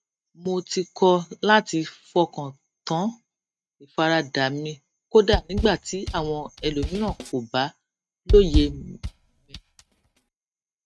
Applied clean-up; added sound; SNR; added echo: neural mask model RNNoise.